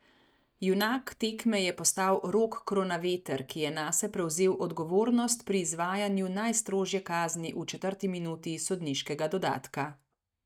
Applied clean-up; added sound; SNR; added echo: neural mask model DeepFilterNet 3.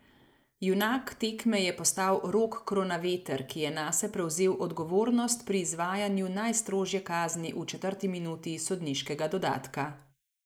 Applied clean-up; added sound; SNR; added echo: neural mask model Resemble Enhance denoiser.